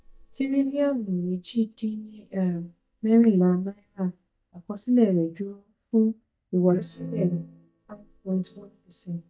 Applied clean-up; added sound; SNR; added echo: neural mask model DeepFilterNet 3.